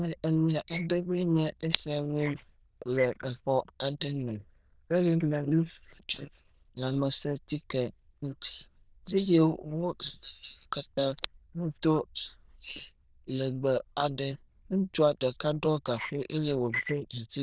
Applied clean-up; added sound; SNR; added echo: neural diffusion model UNIVERSE++.